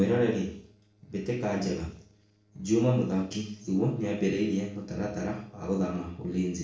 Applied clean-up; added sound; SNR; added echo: neural separator model SepFormer DNS4.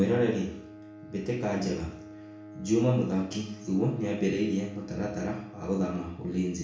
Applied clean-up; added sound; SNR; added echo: none; Bowed string instrument; 17 dB; reverberation time 0.5 s.